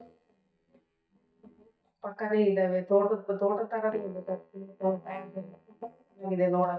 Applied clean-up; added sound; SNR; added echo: neural mask model DeepFilterNet 3.